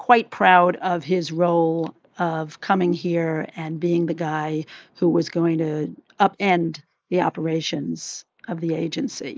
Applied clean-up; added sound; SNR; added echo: neural mask model Resemble Enhance denoiser.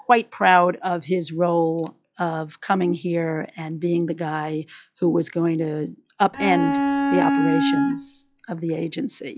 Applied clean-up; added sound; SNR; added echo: classical method log-MMSE.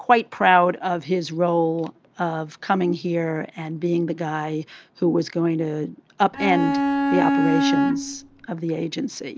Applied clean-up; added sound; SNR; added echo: none; Bowed string instrument; -2 dB; none.